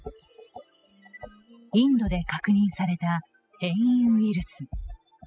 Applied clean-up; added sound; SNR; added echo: classical method spectral subtraction.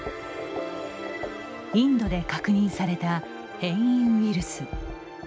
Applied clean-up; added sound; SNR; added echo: none; Wind instrument, woodwind instrument; 20 dB; none.